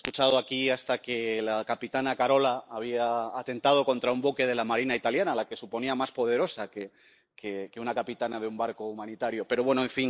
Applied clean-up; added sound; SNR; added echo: neural mask model Resemble Enhance denoiser.